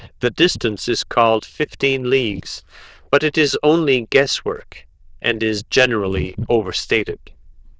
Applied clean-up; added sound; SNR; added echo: neural diffusion model UNIVERSE++.